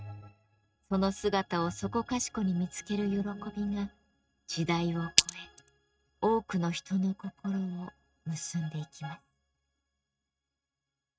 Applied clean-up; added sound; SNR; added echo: neural mask model RNNoise.